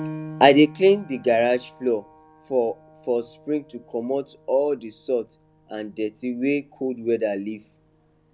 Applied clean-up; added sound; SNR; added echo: none; Piano; 19 dB; none.